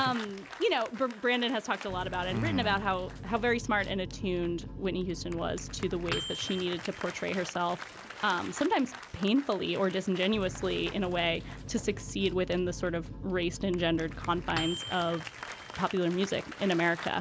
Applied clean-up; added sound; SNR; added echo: none; Applause + Microwave oven; 11 dB; none.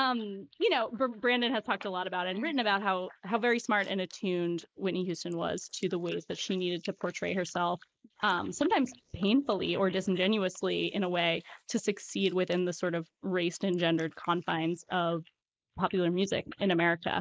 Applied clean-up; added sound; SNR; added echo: neural mask model Resemble Enhance denoiser.